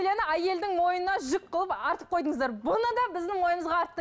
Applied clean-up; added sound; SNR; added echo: none; none; none; none.